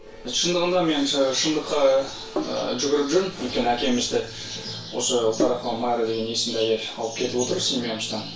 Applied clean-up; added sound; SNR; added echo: none; Sink (filling or washing); 15 dB; reverberation time 0.3 s.